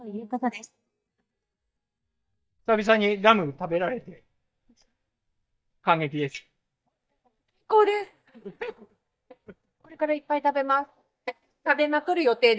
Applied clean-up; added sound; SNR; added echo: neural mask model DeepFilterNet 3.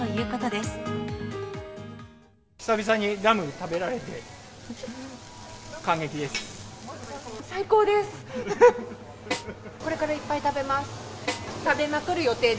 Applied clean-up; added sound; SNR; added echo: none; Snare drum; 10 dB; reverberation time 1.9 s.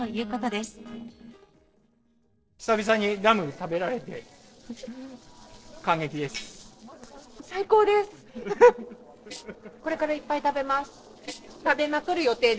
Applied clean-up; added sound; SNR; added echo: neural separator model SepFormer DNS4.